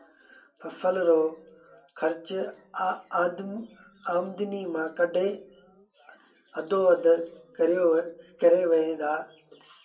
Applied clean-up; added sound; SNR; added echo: none; none; none; reverberation time 0.2 s.